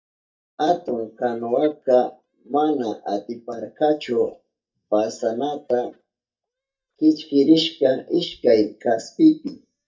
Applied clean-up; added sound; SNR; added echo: neural mask model DeepFilterNet 3.